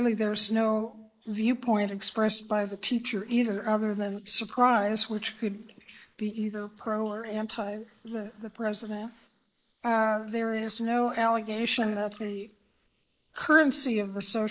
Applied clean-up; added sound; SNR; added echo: neural mask model Resemble Enhance denoiser.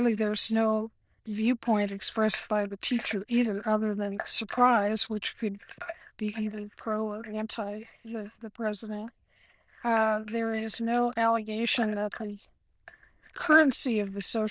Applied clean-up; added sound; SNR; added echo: neural diffusion model UNIVERSE++.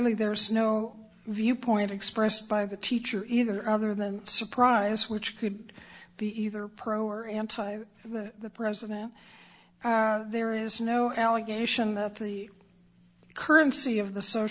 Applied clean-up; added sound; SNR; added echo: none; none; none; none.